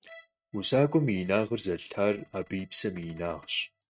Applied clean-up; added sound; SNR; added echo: neural mask model RNNoise.